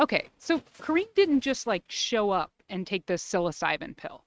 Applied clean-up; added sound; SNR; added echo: neural mask model RNNoise.